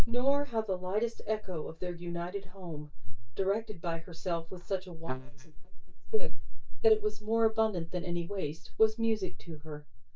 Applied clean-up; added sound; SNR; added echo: neural mask model DeepFilterNet 3.